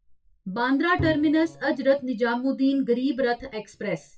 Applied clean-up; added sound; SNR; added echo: classical method WPE with log-MMSE.